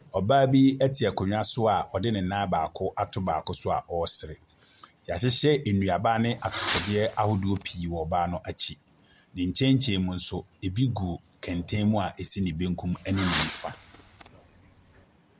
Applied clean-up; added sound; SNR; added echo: none; Fireworks; 10 dB; none.